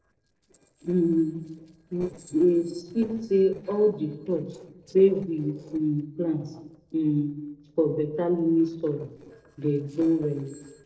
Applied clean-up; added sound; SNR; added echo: neural separator model SepFormer DNS4.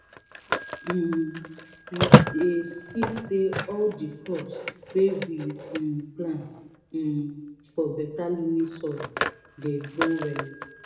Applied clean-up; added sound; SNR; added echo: none; Telephone; -1 dB; reverberation time 0.8 s.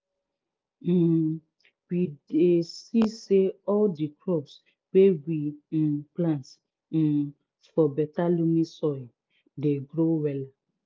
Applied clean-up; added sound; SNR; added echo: none; none; none; none.